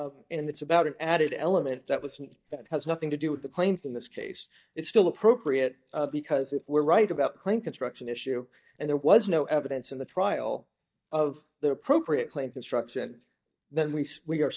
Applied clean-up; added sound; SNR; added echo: neural mask model DeepFilterNet 3.